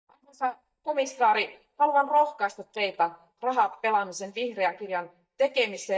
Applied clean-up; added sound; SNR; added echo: neural mask model DeepFilterNet 3.